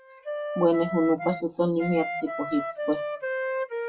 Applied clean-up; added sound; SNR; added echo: classical method WPE with log-MMSE.